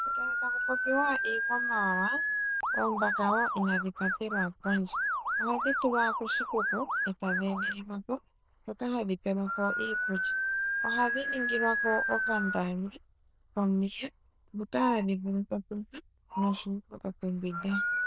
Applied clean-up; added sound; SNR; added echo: neural diffusion model UNIVERSE++.